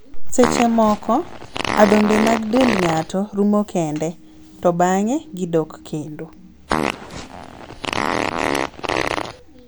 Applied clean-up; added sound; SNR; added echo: none; Fart; 3 dB; none.